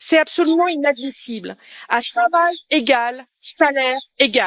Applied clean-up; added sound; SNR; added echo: neural mask model Resemble Enhance denoiser.